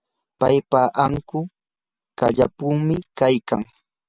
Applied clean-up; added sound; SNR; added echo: none; none; none; none.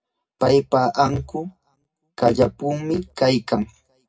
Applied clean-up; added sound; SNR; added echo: none; none; none; reverberation time 0.2 s.